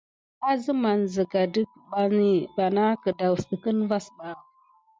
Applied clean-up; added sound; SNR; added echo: none; none; none; none.